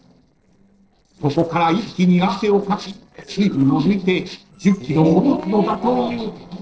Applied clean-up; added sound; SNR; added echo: neural separator model SepFormer DNS4.